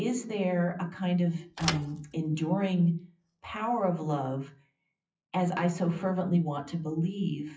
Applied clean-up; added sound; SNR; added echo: classical method WPE with log-MMSE.